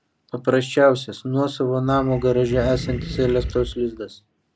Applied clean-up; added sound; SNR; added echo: none; Animal; 10 dB; none.